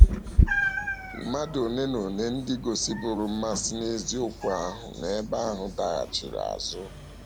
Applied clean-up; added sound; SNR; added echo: none; Meow; -3 dB; none.